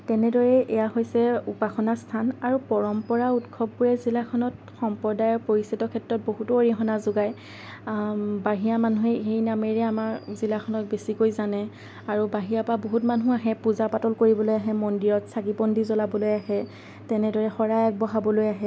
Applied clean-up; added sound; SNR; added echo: none; none; none; none.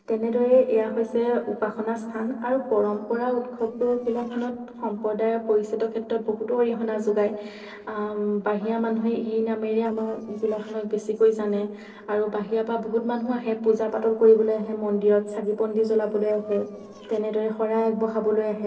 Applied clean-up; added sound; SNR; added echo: neural separator model SepFormer DNS4.